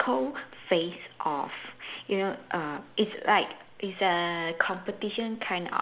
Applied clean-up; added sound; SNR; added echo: none; none; none; none.